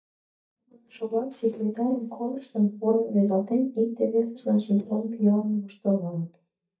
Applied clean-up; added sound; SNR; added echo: neural mask model DeepFilterNet 3.